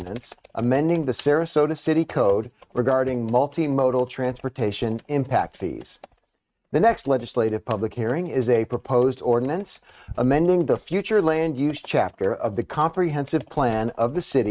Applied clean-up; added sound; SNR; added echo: neural mask model RNNoise.